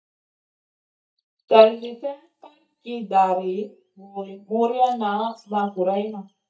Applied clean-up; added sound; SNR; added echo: neural mask model DeepFilterNet 3.